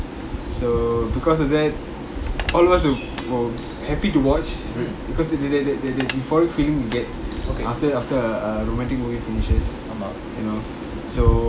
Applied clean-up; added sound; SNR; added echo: none; Telephone + Shatter; 15 dB; none.